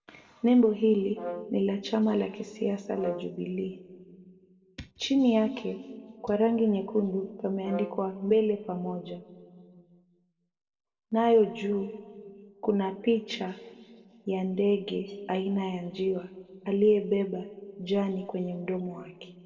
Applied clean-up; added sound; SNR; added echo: neural separator model SepFormer DNS4.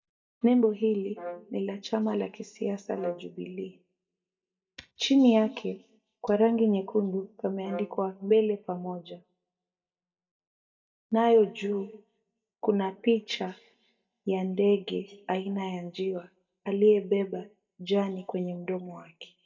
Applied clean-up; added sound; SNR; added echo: neural mask model DeepFilterNet 3.